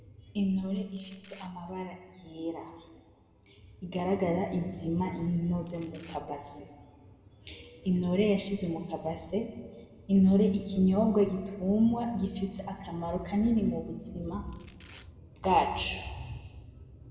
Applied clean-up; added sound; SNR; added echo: none; Domestic sounds, home sounds; 19 dB; reverberation time 1.5 s.